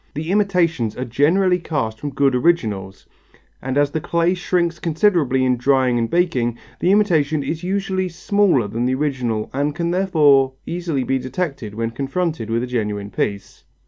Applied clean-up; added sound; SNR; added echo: none; none; none; none.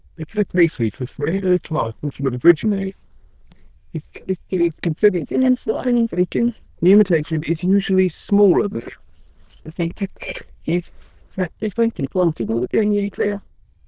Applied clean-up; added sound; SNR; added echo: neural diffusion model UNIVERSE++.